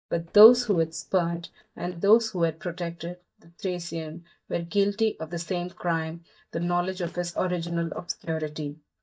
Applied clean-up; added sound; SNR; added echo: neural mask model DeepFilterNet 3.